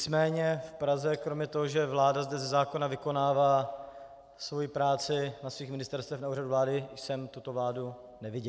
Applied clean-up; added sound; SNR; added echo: none; none; none; none.